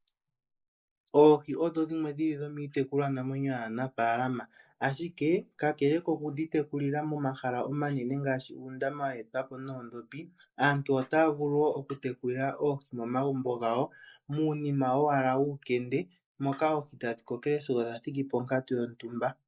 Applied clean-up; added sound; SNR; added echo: neural mask model Resemble Enhance denoiser.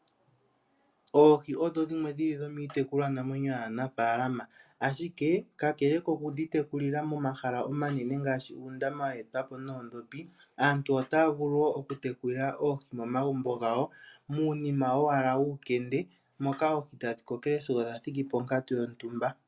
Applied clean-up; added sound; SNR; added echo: none; none; none; none.